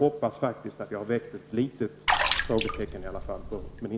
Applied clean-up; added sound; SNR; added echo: none; Water / Splash, splatter; -1 dB; none.